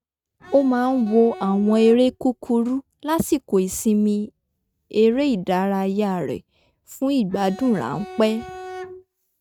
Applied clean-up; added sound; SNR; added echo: neural mask model RNNoise.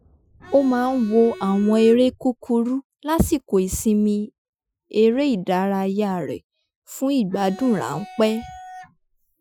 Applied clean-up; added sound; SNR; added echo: classical method Wiener filter.